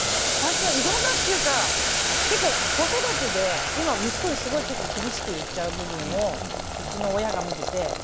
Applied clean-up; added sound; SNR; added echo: none; Boiling; -3 dB; none.